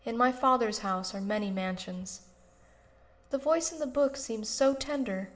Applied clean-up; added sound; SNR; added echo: none; none; none; reverberation time 1.6 s.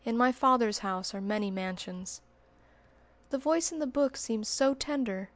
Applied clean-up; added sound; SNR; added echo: none; none; none; none.